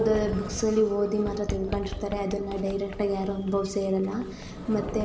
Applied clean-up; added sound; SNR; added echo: none; Sliding door; 10 dB; none.